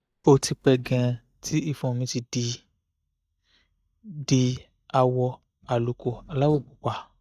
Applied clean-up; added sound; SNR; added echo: neural mask model DeepFilterNet 3.